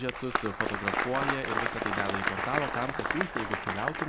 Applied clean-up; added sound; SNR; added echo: none; Applause; -3 dB; none.